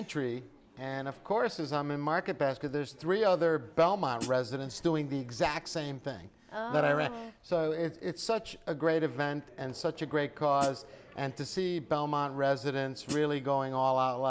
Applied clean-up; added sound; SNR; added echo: none; Hi-hat; 9 dB; none.